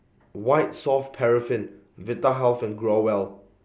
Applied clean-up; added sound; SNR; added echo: none; none; none; none.